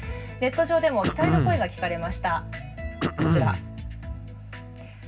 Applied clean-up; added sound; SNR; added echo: none; Cough; 0 dB; reverberation time 0.4 s.